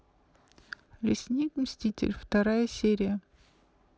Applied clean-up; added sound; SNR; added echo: none; none; none; none.